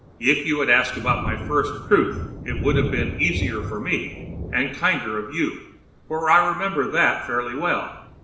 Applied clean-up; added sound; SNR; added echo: none; Thunder; 8 dB; reverberation time 0.7 s.